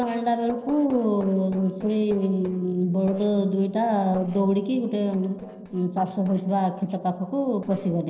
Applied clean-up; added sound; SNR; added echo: neural separator model SepFormer DNS4.